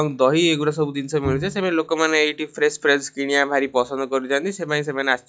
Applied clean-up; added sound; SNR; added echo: classical method log-MMSE.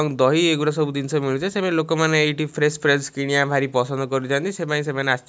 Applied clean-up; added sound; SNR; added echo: none; none; none; none.